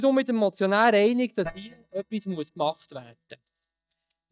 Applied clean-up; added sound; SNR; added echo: neural mask model DeepFilterNet 3.